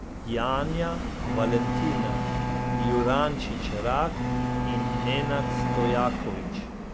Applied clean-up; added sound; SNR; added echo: none; Subway, metro, underground + Bowed string instrument; -2 dB; none.